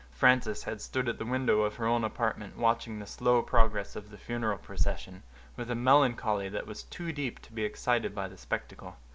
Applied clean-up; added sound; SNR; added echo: none; none; none; none.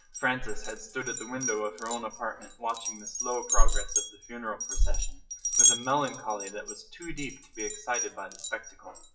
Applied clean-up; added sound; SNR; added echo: classical method WPE with log-MMSE.